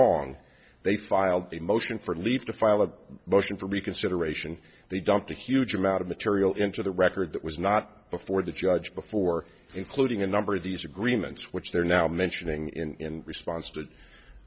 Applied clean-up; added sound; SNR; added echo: none; none; none; none.